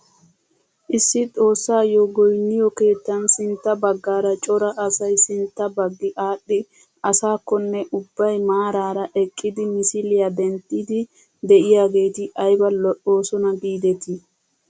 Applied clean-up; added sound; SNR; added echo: none; none; none; none.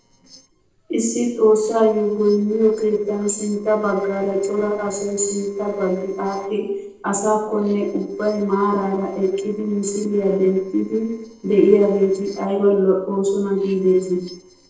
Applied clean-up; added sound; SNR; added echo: neural separator model SepFormer DNS4.